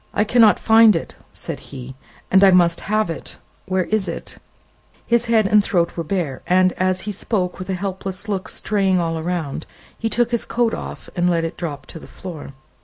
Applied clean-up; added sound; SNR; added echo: none; none; none; none.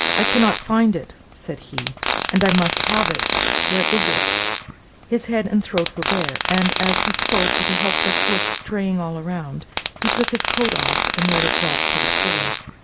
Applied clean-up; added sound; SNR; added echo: none; Fart; -1 dB; none.